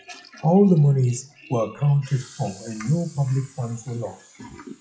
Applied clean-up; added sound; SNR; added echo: classical method WPE with log-MMSE.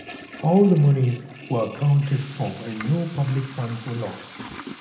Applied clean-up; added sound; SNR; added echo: none; Toilet flush / Water tap, faucet; 16 dB; reverberation time 1.0 s.